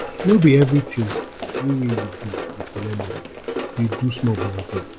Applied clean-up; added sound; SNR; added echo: none; Run; 9 dB; none.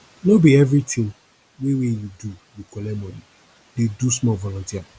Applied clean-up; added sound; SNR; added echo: none; none; none; none.